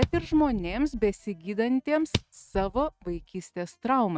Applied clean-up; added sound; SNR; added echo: neural mask model RNNoise.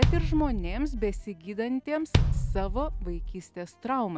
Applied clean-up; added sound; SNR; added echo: none; Bass drum; -3 dB; none.